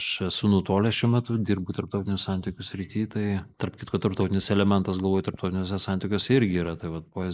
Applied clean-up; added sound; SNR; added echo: neural mask model Resemble Enhance denoiser.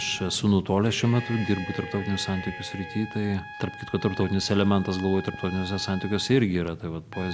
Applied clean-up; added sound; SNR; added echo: none; Trumpet + Cheering; 14 dB; none.